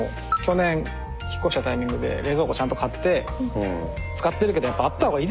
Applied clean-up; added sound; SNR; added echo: none; none; none; none.